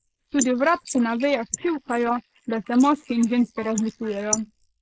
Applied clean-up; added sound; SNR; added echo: neural mask model Resemble Enhance denoiser.